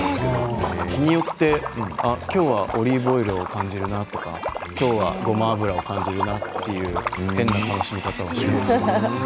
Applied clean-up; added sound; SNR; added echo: none; Liquid; 8 dB; none.